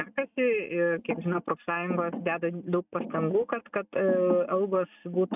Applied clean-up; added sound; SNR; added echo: neural mask model RNNoise.